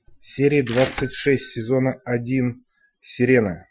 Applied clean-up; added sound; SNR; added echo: classical method Wiener filter.